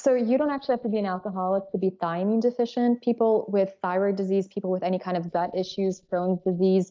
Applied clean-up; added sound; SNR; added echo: neural mask model Resemble Enhance denoiser.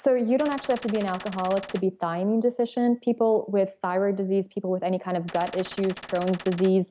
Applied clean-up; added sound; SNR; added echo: none; Gunshot, gunfire; 16 dB; none.